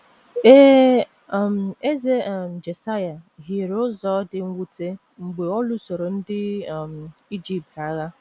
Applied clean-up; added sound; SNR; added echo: none; none; none; none.